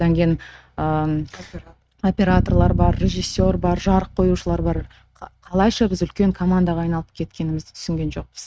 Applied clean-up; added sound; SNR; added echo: neural mask model RNNoise.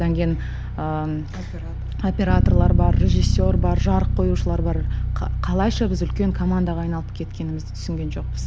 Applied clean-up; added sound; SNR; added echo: none; Bass guitar; -3 dB; none.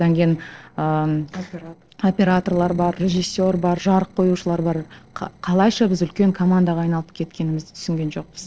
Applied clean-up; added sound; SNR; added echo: neural separator model SepFormer DNS4.